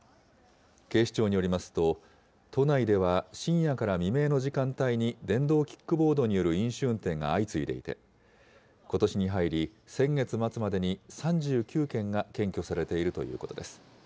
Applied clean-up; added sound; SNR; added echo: none; none; none; none.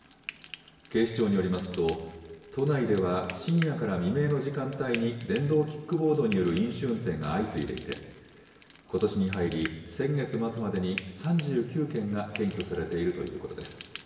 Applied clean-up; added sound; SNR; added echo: none; Frying (food); 17 dB; reverberation time 1.4 s.